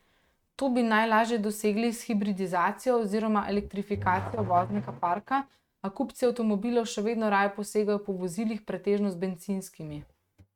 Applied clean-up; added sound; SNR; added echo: neural mask model RNNoise.